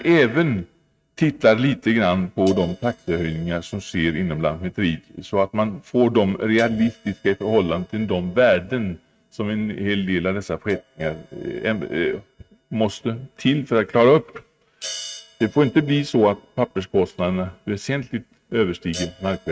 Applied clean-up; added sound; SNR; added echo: neural mask model RNNoise.